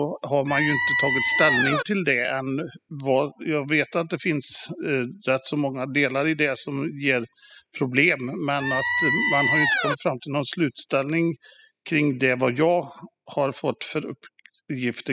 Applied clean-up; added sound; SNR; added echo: classical method spectral subtraction.